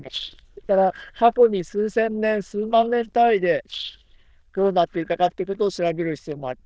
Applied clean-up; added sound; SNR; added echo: neural diffusion model UNIVERSE++.